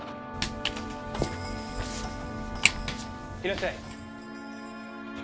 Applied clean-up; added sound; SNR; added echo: none; Walk, footsteps; -3 dB; none.